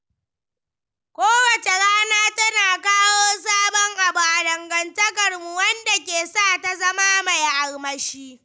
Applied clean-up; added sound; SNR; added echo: none; none; none; none.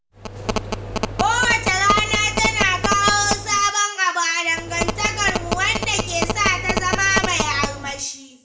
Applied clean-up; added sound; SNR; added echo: none; Telephone; 4 dB; reverberation time 0.5 s.